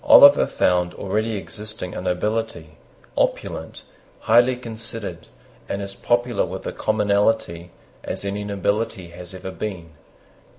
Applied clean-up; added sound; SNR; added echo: none; none; none; none.